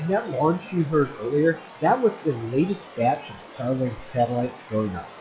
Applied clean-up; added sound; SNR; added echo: classical method log-MMSE.